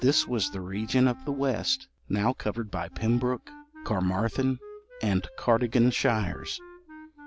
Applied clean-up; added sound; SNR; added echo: none; Wind instrument, woodwind instrument; 20 dB; none.